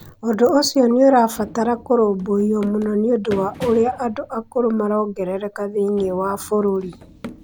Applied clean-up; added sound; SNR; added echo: none; Run; 20 dB; none.